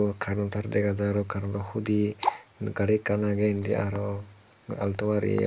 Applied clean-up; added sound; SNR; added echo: none; none; none; none.